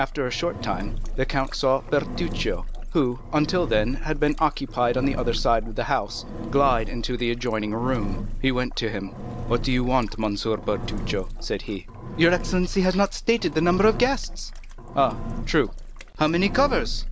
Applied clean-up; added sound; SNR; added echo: none; Engine; 6 dB; none.